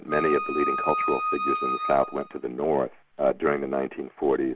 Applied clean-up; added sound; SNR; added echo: none; Wind instrument, woodwind instrument; 2 dB; none.